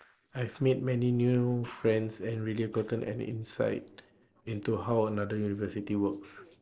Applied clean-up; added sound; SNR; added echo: neural separator model SepFormer DNS4.